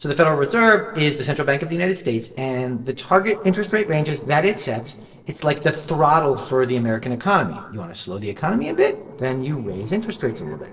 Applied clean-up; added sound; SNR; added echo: neural separator model SepFormer DNS4.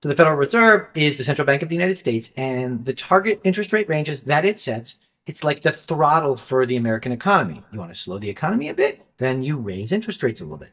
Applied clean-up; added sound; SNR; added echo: neural mask model DeepFilterNet 3.